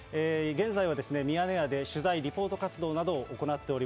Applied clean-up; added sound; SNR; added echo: none; none; none; none.